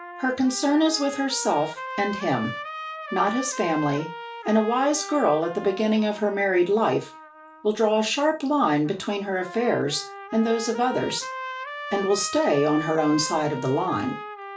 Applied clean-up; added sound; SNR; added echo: none; Trumpet; 12 dB; reverberation time 0.3 s.